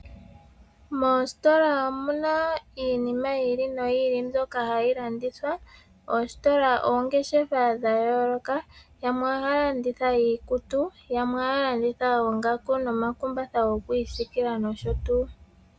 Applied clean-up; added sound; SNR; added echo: none; none; none; none.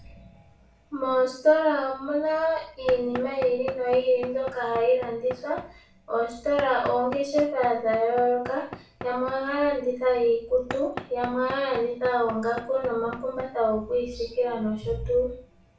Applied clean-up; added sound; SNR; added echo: none; Knock / Wood; 15 dB; reverberation time 0.4 s.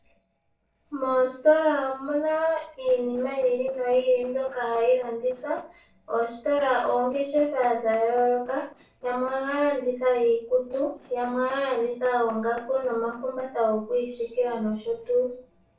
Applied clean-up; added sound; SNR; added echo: neural separator model SepFormer DNS4.